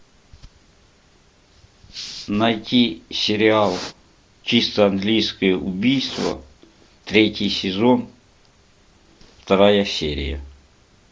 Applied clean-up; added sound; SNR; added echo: none; none; none; none.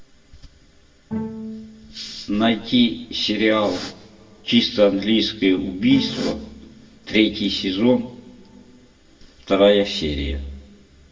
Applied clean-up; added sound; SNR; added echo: none; Bowed string instrument; 14 dB; reverberation time 0.9 s.